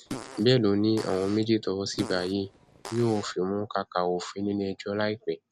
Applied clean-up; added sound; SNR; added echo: none; Fart; 14 dB; none.